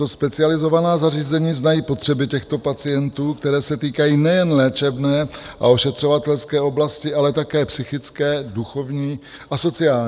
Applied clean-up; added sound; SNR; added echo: none; none; none; none.